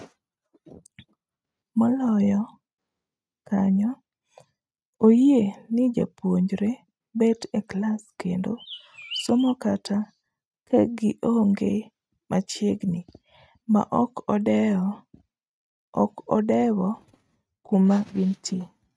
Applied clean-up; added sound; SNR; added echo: neural mask model RNNoise.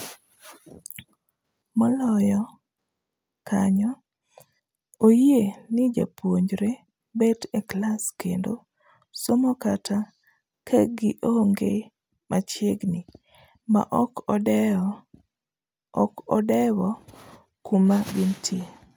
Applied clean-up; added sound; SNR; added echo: none; none; none; none.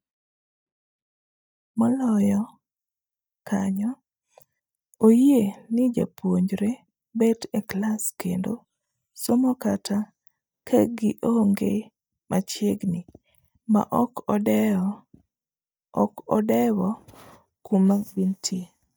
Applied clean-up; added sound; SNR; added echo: neural mask model DeepFilterNet 3.